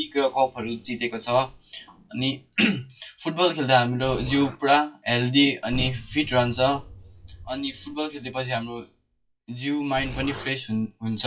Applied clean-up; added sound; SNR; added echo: classical method WPE with log-MMSE.